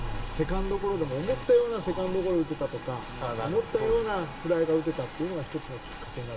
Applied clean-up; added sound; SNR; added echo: none; Thunder; 11 dB; reverberation time 0.8 s.